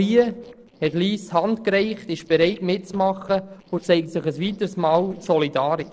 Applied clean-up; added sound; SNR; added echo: neural separator model SepFormer DNS4.